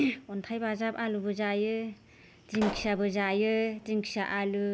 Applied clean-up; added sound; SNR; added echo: none; Explosion; 12 dB; none.